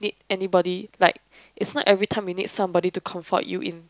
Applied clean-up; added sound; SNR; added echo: none; none; none; none.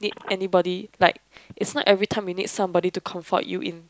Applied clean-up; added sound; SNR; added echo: none; Telephone; 20 dB; none.